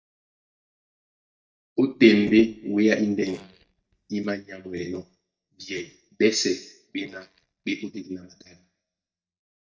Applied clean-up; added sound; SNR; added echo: neural mask model DeepFilterNet 3.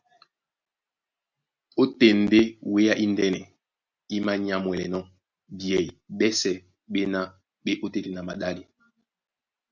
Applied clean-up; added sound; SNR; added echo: none; none; none; none.